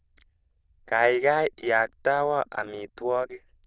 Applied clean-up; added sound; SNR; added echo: neural diffusion model UNIVERSE++.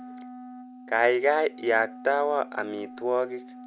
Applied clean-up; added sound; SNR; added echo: none; Wind instrument, woodwind instrument; 16 dB; none.